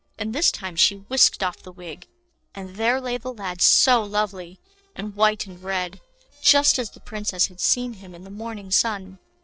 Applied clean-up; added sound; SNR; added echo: neural separator model SepFormer DNS4.